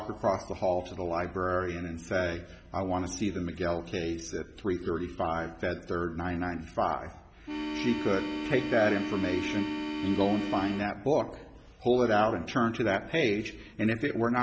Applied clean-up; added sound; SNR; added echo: none; Organ; 4 dB; none.